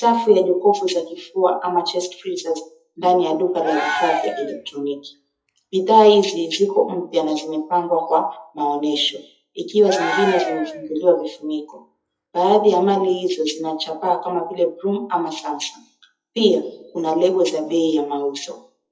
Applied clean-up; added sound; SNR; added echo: classical method WPE with log-MMSE.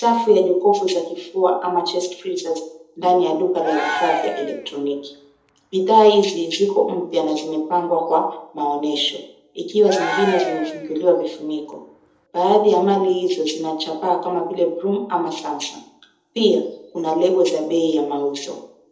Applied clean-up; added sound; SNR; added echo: none; Cheering; 9 dB; reverberation time 0.7 s.